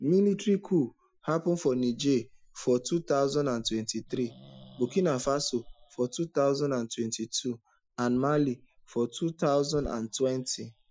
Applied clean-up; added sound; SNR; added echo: classical method Wiener filter.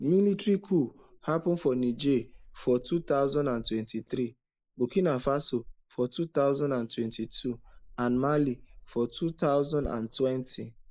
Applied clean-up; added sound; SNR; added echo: neural mask model Resemble Enhance denoiser.